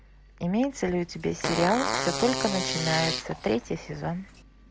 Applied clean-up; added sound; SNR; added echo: none; Fart; 4 dB; none.